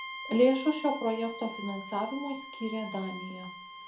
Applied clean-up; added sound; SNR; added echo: none; Bowed string instrument; 11 dB; reverberation time 0.4 s.